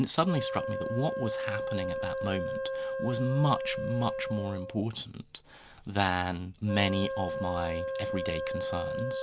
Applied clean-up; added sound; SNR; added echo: none; Wind instrument, woodwind instrument; 3 dB; none.